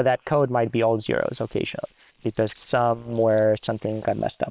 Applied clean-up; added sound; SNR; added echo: neural separator model SepFormer WHAM!.